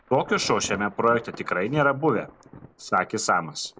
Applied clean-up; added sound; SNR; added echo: none; Thunder / Traffic noise, roadway noise / Rain / Insect; 17 dB; none.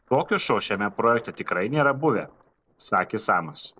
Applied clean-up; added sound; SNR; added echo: neural separator model SepFormer DNS4.